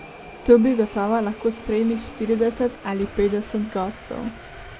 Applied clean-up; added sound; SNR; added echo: none; Subway, metro, underground; 17 dB; none.